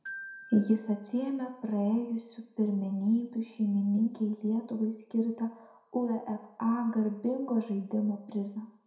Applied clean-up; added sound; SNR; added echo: none; Glockenspiel; 19 dB; reverberation time 0.5 s.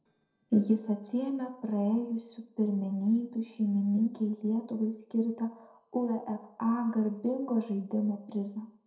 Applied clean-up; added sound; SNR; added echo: neural separator model SepFormer DNS4.